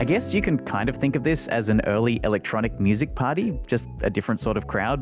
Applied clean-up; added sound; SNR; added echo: none; Guitar; 17 dB; none.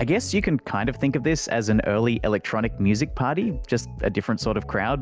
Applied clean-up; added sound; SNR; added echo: none; none; none; none.